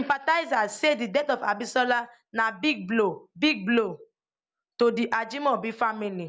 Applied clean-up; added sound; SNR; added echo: none; none; none; none.